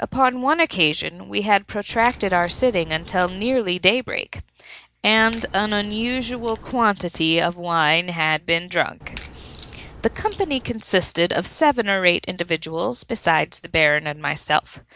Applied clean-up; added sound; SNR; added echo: none; Crack; 17 dB; none.